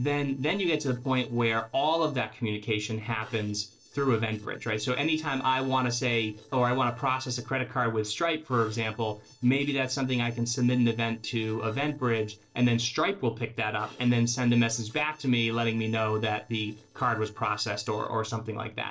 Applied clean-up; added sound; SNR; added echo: neural separator model SepFormer DNS4.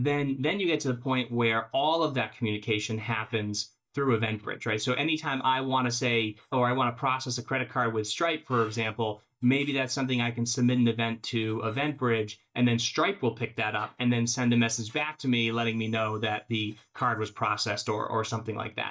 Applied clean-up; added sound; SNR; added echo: neural mask model DeepFilterNet 3.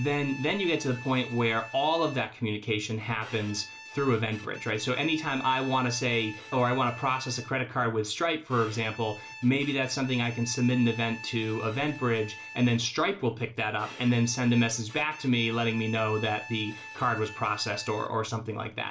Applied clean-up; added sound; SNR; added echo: none; Bowed string instrument; 16 dB; reverberation time 0.2 s.